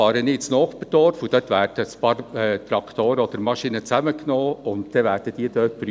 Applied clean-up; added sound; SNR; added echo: none; none; none; none.